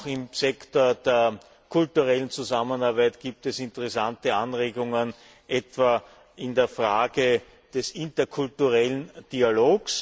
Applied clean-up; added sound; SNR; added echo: none; none; none; none.